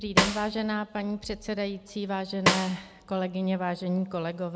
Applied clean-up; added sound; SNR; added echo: none; Snare drum; 0 dB; none.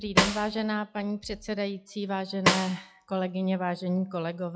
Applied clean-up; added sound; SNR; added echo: classical method log-MMSE.